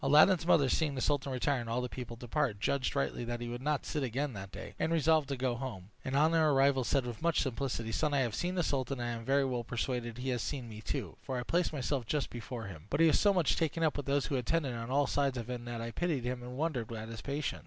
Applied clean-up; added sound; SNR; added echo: none; none; none; none.